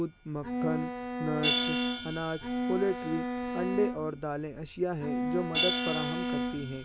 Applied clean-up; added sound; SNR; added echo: none; Bowed string instrument + Hi-hat; -2 dB; none.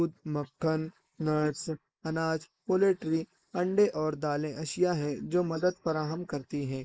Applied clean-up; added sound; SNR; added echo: neural mask model Resemble Enhance denoiser.